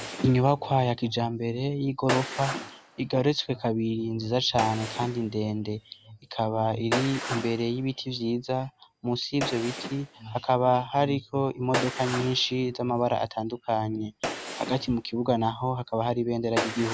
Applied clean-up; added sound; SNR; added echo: none; Gunshot, gunfire; 10 dB; none.